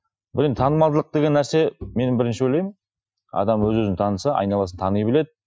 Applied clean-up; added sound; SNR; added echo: classical method Wiener filter.